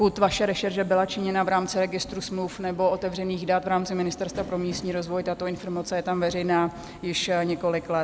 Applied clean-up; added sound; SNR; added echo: none; Subway, metro, underground; 18 dB; none.